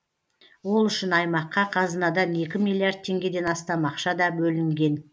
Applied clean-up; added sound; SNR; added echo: none; none; none; none.